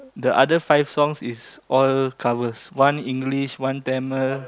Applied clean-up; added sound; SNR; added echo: none; none; none; none.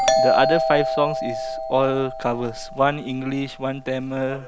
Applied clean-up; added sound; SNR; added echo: none; Doorbell; 2 dB; none.